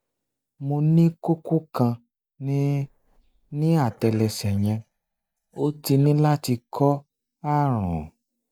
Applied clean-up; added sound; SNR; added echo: neural mask model DeepFilterNet 3.